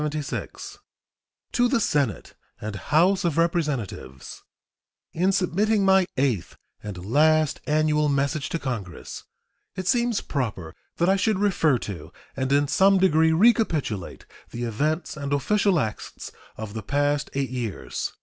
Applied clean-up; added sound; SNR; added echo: none; none; none; none.